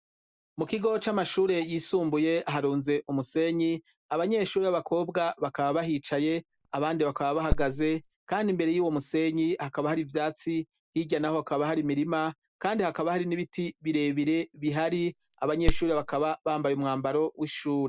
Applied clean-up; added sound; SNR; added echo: neural mask model Resemble Enhance denoiser.